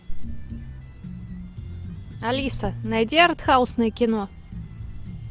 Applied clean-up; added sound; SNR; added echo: none; none; none; none.